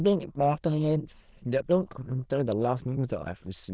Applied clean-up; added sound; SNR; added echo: neural diffusion model UNIVERSE++.